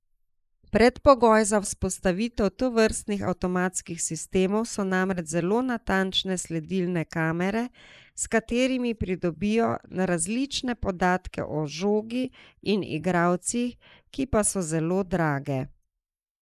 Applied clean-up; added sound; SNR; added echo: neural mask model Resemble Enhance denoiser.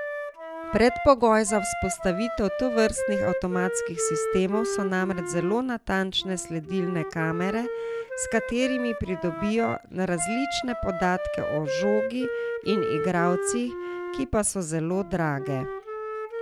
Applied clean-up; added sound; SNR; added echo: none; Wind instrument, woodwind instrument; 5 dB; none.